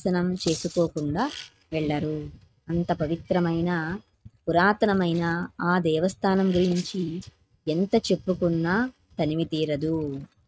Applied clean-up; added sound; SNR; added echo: neural mask model RNNoise.